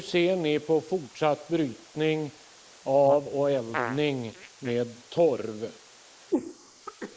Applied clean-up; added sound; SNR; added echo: neural mask model Resemble Enhance denoiser.